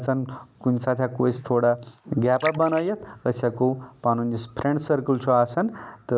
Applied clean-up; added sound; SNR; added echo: neural mask model Resemble Enhance denoiser.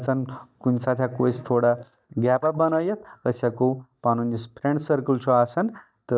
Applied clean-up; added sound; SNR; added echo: neural mask model DeepFilterNet 3.